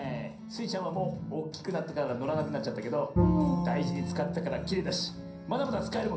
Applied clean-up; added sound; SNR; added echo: none; Bowed string instrument; 2 dB; reverberation time 0.6 s.